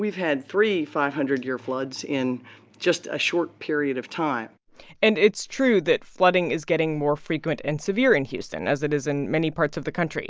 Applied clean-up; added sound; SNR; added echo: none; none; none; none.